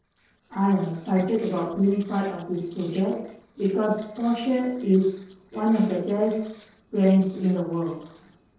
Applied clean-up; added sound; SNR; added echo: neural separator model SepFormer DNS4.